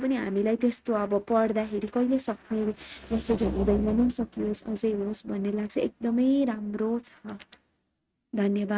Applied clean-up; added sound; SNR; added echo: neural mask model RNNoise.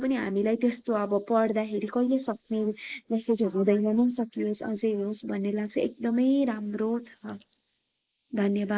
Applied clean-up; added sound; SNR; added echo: neural mask model Resemble Enhance denoiser.